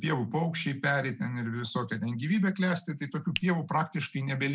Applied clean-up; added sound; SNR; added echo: none; Finger snapping; 11 dB; none.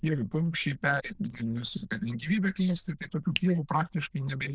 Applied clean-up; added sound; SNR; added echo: neural diffusion model UNIVERSE++.